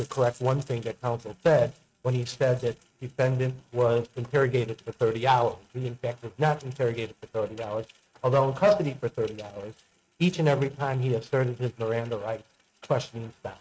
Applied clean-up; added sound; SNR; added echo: neural mask model RNNoise.